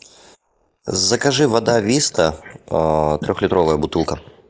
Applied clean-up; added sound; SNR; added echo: neural mask model Resemble Enhance denoiser.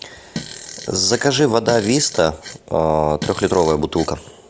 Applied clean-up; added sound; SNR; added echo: none; Fart; 15 dB; none.